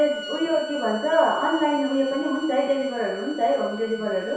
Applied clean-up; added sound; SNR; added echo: none; Bowed string instrument; 15 dB; reverberation time 0.7 s.